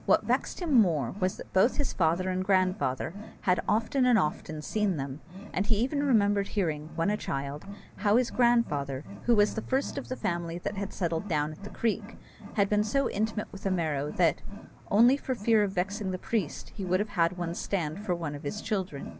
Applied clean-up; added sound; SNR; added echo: none; Wild animals; 16 dB; none.